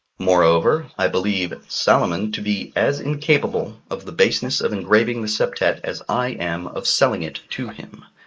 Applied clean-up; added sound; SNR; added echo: neural mask model Resemble Enhance denoiser.